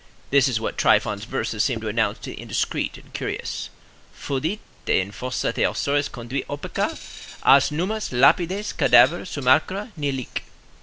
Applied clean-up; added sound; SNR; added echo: none; none; none; none.